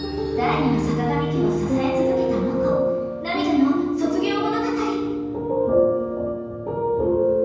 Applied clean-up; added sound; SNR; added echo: none; none; none; reverberation time 1.2 s.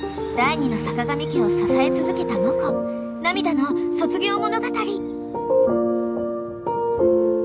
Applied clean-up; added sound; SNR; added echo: none; none; none; none.